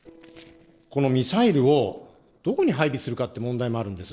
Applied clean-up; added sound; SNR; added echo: neural separator model SepFormer DNS4.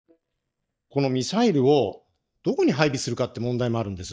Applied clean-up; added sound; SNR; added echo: neural mask model DeepFilterNet 3.